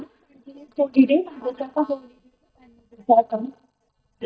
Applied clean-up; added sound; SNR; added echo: neural mask model DeepFilterNet 3.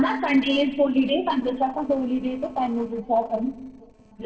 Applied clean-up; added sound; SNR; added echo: neural separator model SepFormer DNS4.